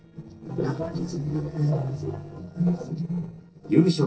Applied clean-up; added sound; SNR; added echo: neural separator model SepFormer DNS4.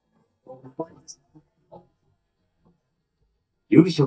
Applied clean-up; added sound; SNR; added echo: neural mask model DeepFilterNet 3.